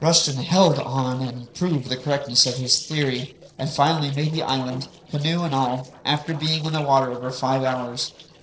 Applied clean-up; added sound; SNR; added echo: neural separator model SepFormer DNS4.